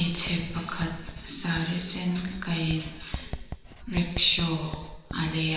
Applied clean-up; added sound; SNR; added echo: none; Writing; 11 dB; reverberation time 1.1 s.